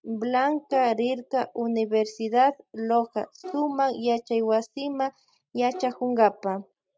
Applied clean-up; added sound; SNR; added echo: neural mask model RNNoise.